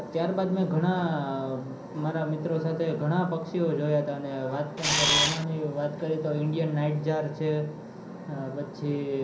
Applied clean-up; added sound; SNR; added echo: none; Camera; -4 dB; reverberation time 0.6 s.